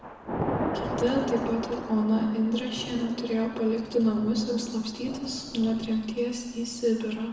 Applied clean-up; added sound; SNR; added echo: none; Thunder / Rain; 8 dB; reverberation time 1.0 s.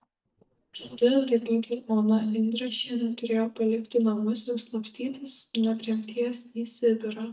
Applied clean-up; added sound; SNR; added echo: neural mask model DeepFilterNet 3.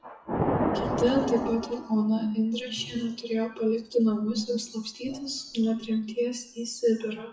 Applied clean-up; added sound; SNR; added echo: classical method WPE with log-MMSE.